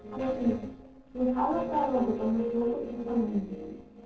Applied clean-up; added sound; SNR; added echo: neural separator model SepFormer DNS4.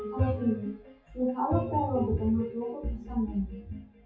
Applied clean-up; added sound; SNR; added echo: classical method WPE with log-MMSE.